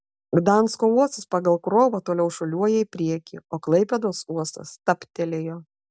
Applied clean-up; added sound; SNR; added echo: none; none; none; none.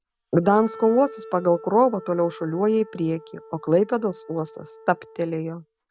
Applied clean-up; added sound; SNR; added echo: none; Wind instrument, woodwind instrument; 19 dB; none.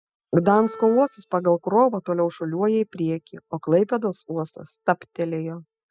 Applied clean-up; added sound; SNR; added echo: classical method spectral subtraction.